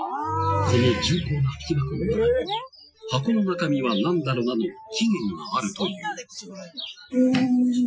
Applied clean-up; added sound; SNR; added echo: classical method Wiener filter.